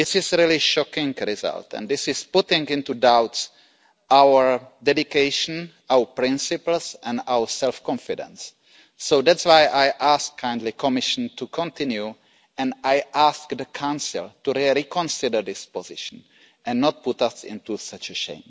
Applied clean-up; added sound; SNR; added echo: none; none; none; none.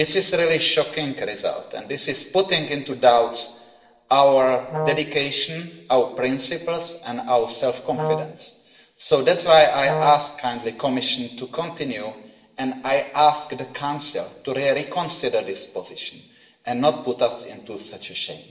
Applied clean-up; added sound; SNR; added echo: none; Brass instrument; 5 dB; reverberation time 1.0 s.